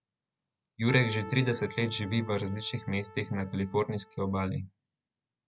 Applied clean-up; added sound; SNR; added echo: none; Keyboard (musical); 16 dB; none.